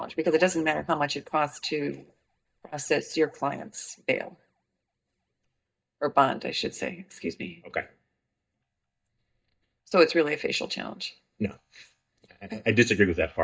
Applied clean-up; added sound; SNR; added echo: neural mask model DeepFilterNet 3.